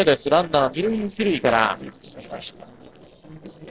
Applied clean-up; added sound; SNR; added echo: neural separator model SepFormer DNS4.